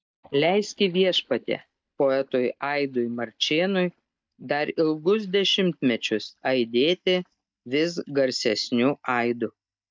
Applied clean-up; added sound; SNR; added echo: neural mask model DeepFilterNet 3.